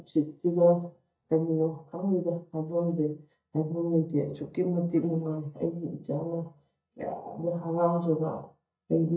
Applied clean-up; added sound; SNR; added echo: neural mask model DeepFilterNet 3.